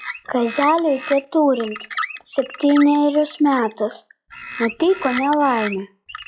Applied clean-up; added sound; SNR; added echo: classical method log-MMSE.